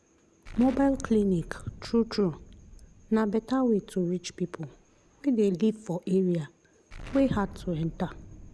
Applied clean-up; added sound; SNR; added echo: none; Explosion; 18 dB; none.